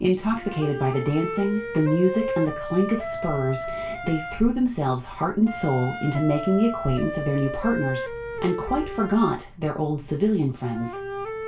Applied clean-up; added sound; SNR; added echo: none; Wind instrument, woodwind instrument; 8 dB; reverberation time 0.2 s.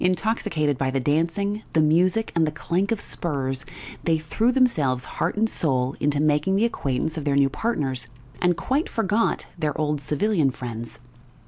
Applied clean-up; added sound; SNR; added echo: none; none; none; none.